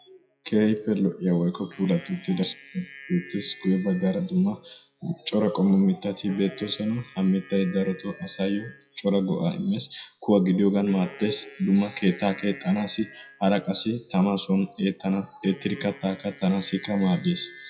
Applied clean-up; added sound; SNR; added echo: classical method WPE with log-MMSE.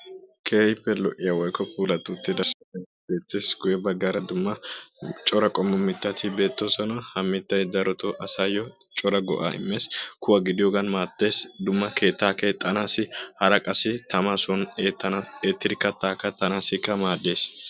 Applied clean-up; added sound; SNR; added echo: none; none; none; none.